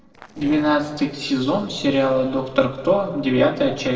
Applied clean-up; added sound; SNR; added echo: neural separator model SepFormer DNS4.